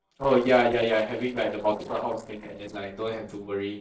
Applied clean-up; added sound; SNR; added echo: neural separator model SepFormer DNS4.